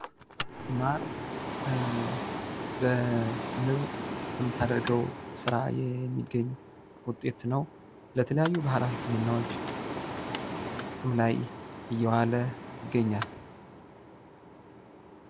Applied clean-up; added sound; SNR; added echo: none; Mechanical fan; 6 dB; none.